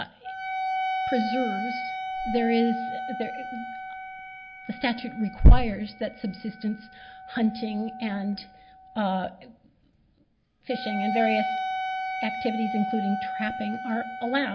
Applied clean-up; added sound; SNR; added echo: none; Wind instrument, woodwind instrument; 6 dB; none.